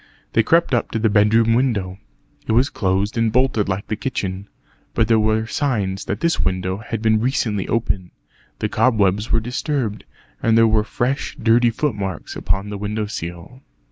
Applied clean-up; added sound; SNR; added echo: none; none; none; none.